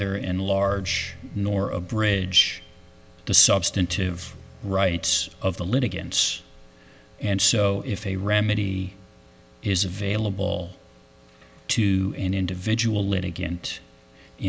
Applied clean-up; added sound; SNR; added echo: none; Bowed string instrument; 19 dB; none.